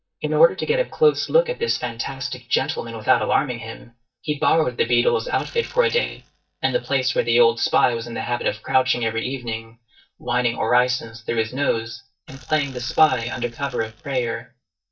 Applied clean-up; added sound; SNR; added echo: neural mask model DeepFilterNet 3.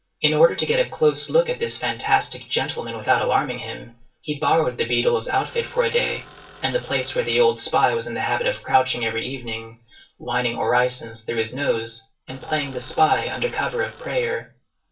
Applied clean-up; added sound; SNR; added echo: neural separator model SepFormer DNS4.